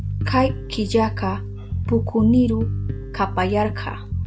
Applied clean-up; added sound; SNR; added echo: none; Bass guitar; 4 dB; none.